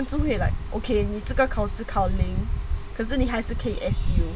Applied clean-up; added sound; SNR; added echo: none; none; none; none.